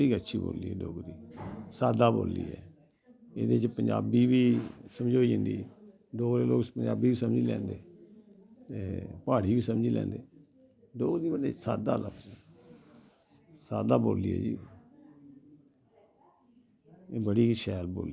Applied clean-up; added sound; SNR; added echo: none; none; none; none.